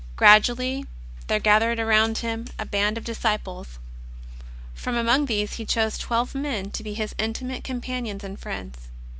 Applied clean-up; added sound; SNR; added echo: none; none; none; none.